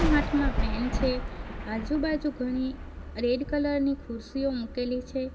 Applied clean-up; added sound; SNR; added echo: none; Thunder; 4 dB; reverberation time 2.0 s.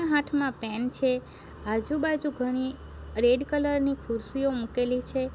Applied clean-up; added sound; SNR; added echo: none; none; none; none.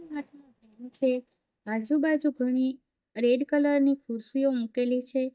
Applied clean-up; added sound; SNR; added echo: neural mask model DeepFilterNet 3.